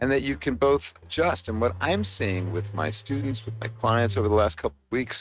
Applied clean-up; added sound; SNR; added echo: neural mask model RNNoise.